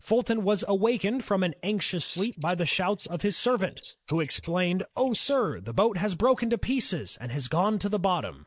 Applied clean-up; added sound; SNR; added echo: neural mask model Resemble Enhance denoiser.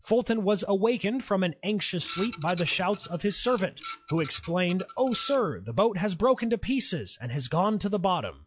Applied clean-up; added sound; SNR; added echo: classical method log-MMSE.